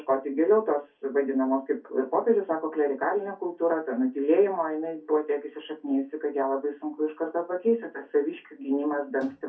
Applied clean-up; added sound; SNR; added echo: none; none; none; reverberation time 0.3 s.